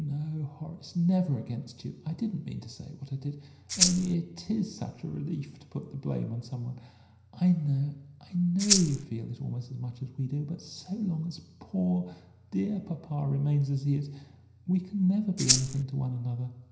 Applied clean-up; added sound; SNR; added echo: none; Rattle (instrument); -4 dB; reverberation time 0.9 s.